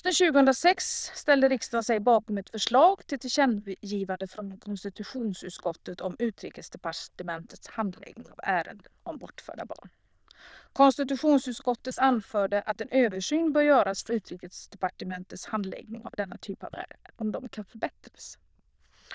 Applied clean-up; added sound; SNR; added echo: neural diffusion model UNIVERSE++.